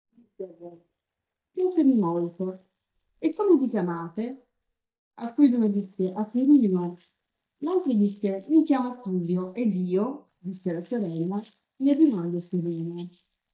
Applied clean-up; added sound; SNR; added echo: neural mask model DeepFilterNet 3.